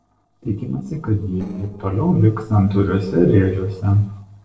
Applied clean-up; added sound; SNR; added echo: neural separator model SepFormer DNS4.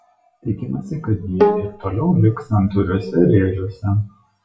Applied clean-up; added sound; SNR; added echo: classical method WPE with log-MMSE.